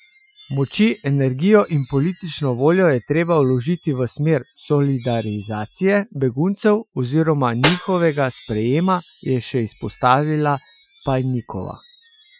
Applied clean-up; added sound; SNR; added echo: classical method Wiener filter.